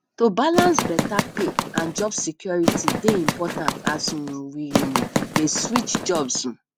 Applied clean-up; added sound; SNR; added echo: none; Run; 0 dB; none.